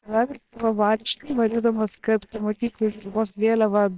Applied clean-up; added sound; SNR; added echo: neural separator model SepFormer WHAMR!.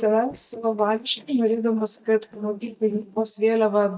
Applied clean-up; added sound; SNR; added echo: neural mask model DeepFilterNet 3.